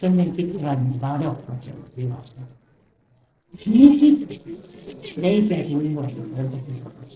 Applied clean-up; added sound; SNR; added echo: neural separator model SepFormer DNS4.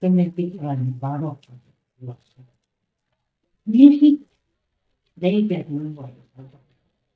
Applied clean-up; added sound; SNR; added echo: neural mask model DeepFilterNet 3.